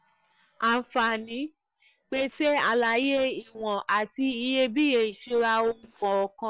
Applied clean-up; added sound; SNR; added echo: neural separator model SepFormer WHAM!.